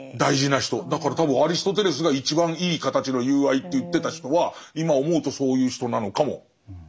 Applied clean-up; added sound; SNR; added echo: none; none; none; none.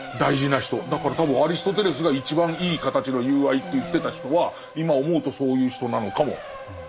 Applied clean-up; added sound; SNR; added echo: none; Race car, auto racing; 14 dB; none.